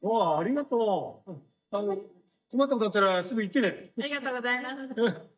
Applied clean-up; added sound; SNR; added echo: neural mask model DeepFilterNet 3.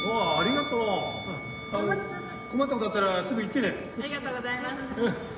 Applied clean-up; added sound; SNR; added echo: none; Musical instrument; 10 dB; reverberation time 3.0 s.